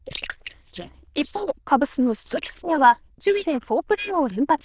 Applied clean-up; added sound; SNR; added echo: neural diffusion model UNIVERSE++.